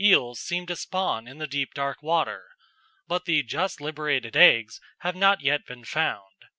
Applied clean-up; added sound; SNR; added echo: none; none; none; none.